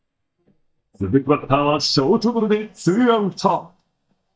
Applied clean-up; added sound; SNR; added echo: neural mask model DeepFilterNet 3.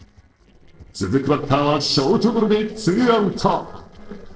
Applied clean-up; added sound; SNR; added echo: neural separator model SepFormer DNS4.